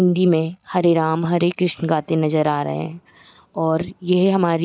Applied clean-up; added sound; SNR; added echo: neural mask model Resemble Enhance denoiser.